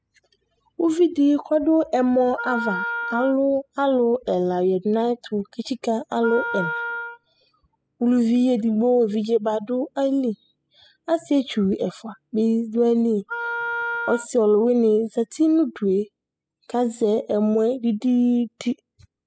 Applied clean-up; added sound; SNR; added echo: classical method spectral subtraction.